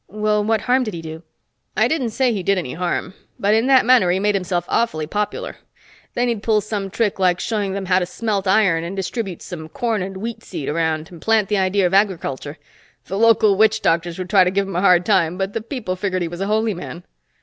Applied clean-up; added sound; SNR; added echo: none; none; none; none.